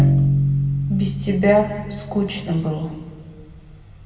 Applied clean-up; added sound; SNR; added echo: none; Bowed string instrument; -1 dB; reverberation time 2.5 s.